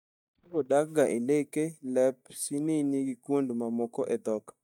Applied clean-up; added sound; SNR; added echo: neural mask model DeepFilterNet 3.